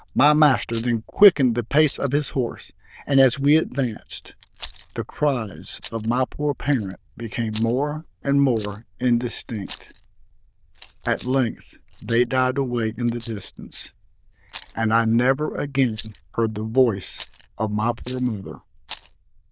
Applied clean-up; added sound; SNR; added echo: neural diffusion model UNIVERSE++.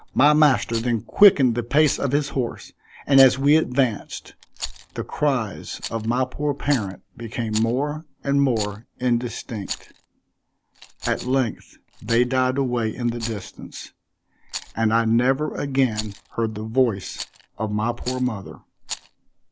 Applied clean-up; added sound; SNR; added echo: none; Rattle; 16 dB; none.